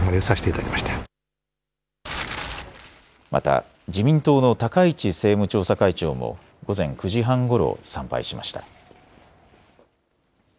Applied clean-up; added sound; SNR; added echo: none; none; none; none.